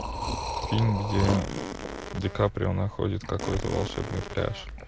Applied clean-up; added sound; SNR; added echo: none; Liquid + Fart; 6 dB; none.